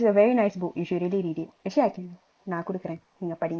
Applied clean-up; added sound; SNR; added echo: neural mask model Resemble Enhance denoiser.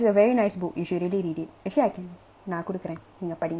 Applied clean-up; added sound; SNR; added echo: none; none; none; none.